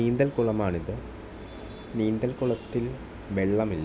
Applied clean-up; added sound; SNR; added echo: none; none; none; none.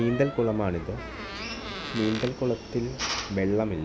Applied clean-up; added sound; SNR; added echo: none; Drill + Door; 10 dB; none.